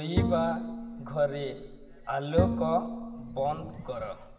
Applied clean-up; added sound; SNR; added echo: none; Bowed string instrument; 2 dB; reverberation time 1.9 s.